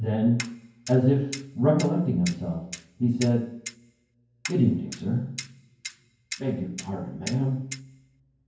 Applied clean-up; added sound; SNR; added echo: none; Clock; 15 dB; reverberation time 0.9 s.